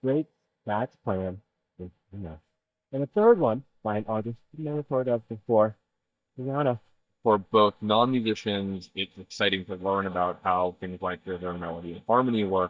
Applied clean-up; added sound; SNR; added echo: neural mask model DeepFilterNet 3.